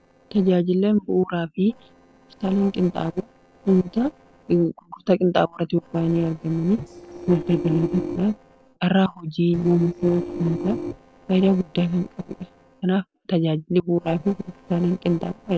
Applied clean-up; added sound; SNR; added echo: neural separator model SepFormer DNS4.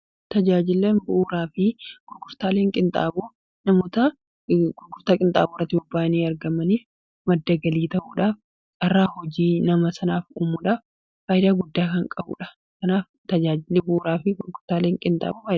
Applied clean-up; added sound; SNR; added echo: none; none; none; none.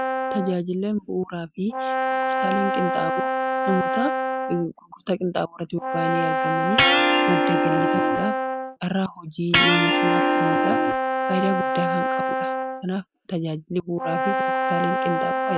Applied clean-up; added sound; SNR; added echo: none; Brass instrument + Electric guitar; -4 dB; none.